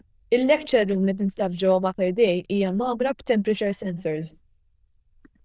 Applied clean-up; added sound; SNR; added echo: neural diffusion model UNIVERSE++.